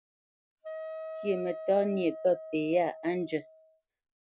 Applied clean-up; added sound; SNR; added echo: none; Wind instrument, woodwind instrument; 11 dB; none.